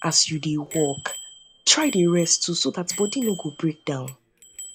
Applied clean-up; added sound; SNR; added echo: none; Bicycle bell; 15 dB; none.